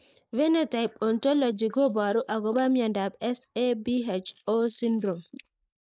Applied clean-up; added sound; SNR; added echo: neural mask model Resemble Enhance denoiser.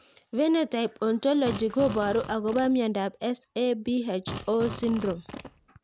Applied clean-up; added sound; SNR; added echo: none; Fart; 12 dB; none.